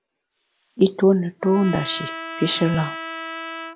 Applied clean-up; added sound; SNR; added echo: none; Trumpet; 12 dB; none.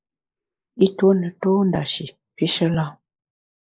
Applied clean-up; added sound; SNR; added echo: neural mask model Resemble Enhance denoiser.